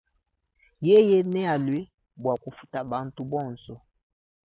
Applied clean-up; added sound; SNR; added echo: none; none; none; none.